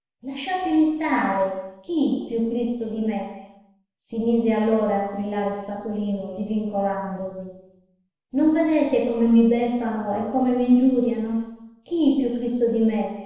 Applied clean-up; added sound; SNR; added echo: none; none; none; reverberation time 1.0 s.